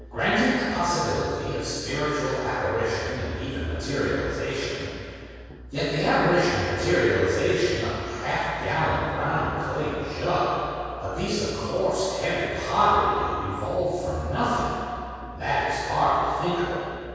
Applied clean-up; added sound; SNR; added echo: none; Musical instrument; 17 dB; reverberation time 2.2 s.